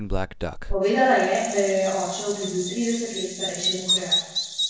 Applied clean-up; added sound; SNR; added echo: none; Bird vocalization, bird call, bird song; 3 dB; reverberation time 1.1 s.